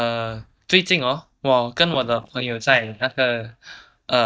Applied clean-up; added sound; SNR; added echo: neural mask model DeepFilterNet 3.